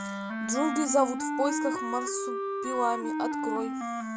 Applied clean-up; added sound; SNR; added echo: none; Wind instrument, woodwind instrument; 1 dB; none.